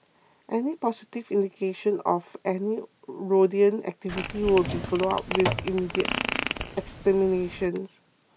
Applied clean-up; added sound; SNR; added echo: none; Drawer open or close + Fart; 5 dB; none.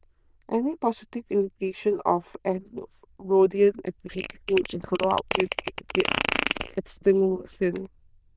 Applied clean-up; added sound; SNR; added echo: neural diffusion model UNIVERSE++.